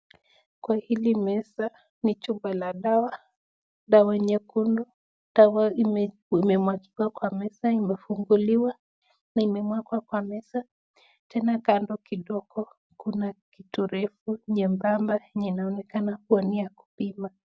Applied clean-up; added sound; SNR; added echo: none; none; none; none.